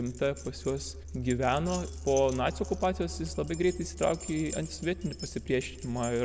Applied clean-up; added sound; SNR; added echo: none; Keys jangling; 17 dB; none.